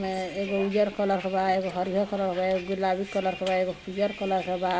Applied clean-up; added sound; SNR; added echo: none; Bus; 15 dB; none.